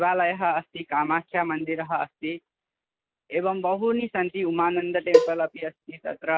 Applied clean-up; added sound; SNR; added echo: none; Cowbell; -3 dB; none.